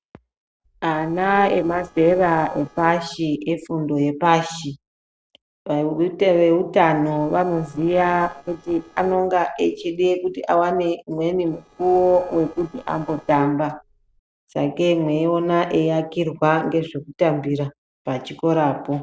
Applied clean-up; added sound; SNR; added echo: neural separator model SepFormer DNS4.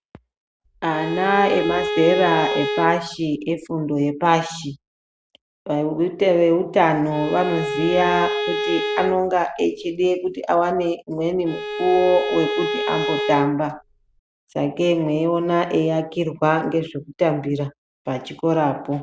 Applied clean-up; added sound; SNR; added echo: none; Bowed string instrument; 4 dB; none.